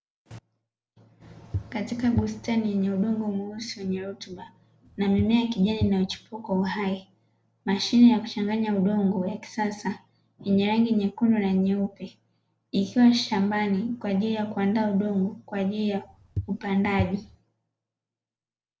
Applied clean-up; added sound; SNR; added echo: none; Walk, footsteps / Bird vocalization, bird call, bird song; 11 dB; none.